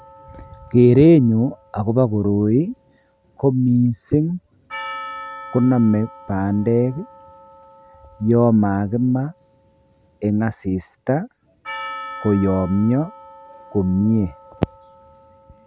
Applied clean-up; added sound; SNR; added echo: none; Percussion; 19 dB; none.